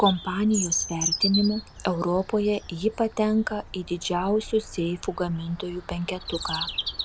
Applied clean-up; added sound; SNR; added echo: none; Bird vocalization, bird call, bird song; 7 dB; none.